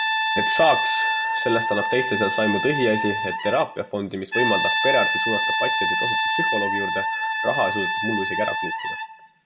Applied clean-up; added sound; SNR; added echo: none; Brass instrument; -1 dB; none.